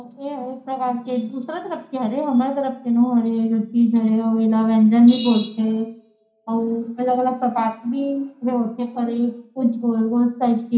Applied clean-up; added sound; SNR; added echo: none; none; none; reverberation time 0.5 s.